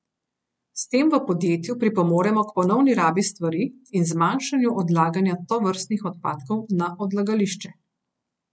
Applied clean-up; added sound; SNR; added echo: none; none; none; none.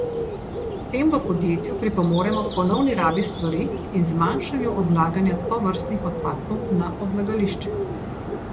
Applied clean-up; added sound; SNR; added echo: none; Bird; 5 dB; reverberation time 1.8 s.